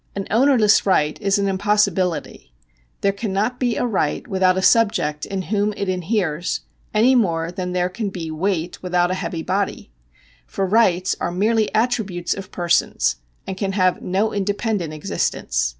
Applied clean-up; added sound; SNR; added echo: none; none; none; none.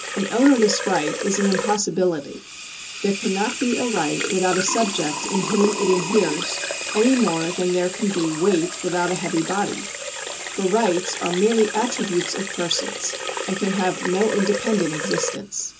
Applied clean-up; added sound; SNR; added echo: none; Sink (filling or washing) / Water tap, faucet; 6 dB; reverberation time 0.2 s.